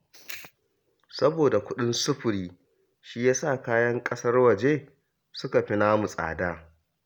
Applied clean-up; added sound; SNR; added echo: none; none; none; none.